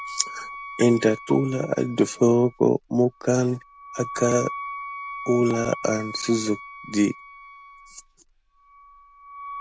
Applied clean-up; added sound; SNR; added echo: none; Wind instrument, woodwind instrument; 14 dB; none.